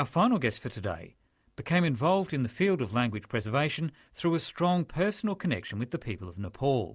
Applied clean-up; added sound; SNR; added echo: none; none; none; none.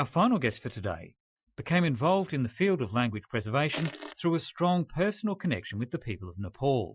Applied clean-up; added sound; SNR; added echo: classical method Wiener filter.